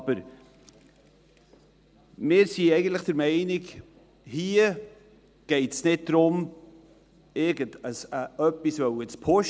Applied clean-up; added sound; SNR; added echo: none; none; none; none.